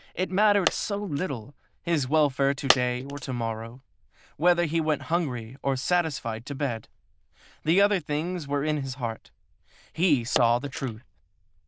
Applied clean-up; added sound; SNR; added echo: neural diffusion model UNIVERSE++.